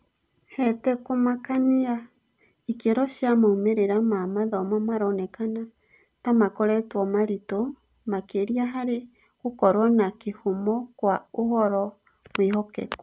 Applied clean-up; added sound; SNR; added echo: none; none; none; none.